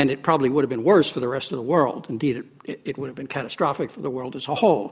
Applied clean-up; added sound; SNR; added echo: none; none; none; none.